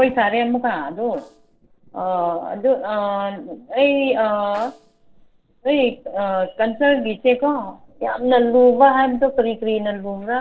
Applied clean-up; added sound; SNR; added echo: neural separator model SepFormer DNS4.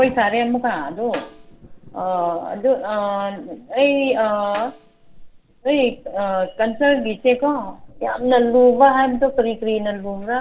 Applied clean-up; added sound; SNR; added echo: none; Snare drum + Thunder / Wind / Bird vocalization, bird call, bird song; 20 dB; none.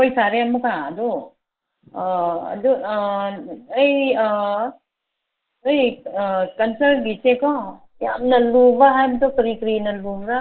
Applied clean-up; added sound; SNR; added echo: neural mask model Resemble Enhance denoiser.